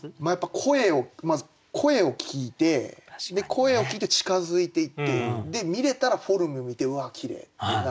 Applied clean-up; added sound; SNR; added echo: none; none; none; none.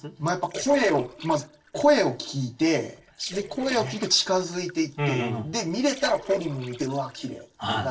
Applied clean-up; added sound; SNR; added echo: neural separator model SepFormer DNS4.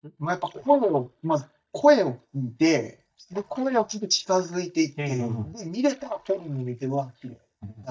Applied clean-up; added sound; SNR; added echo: neural mask model DeepFilterNet 3.